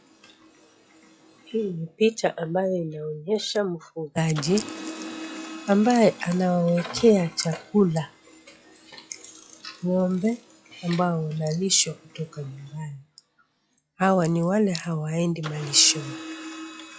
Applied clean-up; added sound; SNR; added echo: classical method log-MMSE.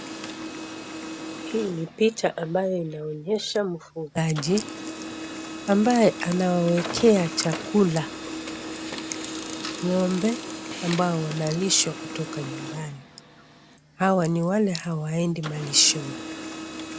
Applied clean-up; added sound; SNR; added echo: none; Printer; 10 dB; none.